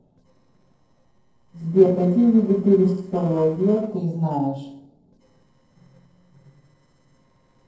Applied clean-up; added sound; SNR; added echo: neural separator model SepFormer DNS4.